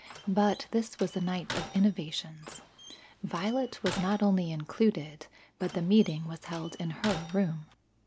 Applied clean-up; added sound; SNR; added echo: none; Slam; 14 dB; none.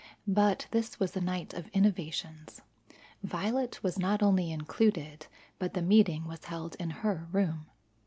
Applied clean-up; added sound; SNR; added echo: none; none; none; none.